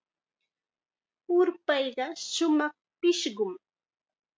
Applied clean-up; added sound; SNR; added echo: none; none; none; none.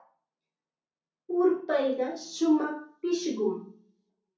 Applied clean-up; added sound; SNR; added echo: none; none; none; reverberation time 0.6 s.